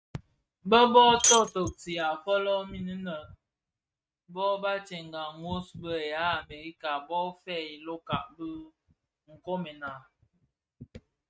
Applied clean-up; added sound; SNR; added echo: neural mask model RNNoise.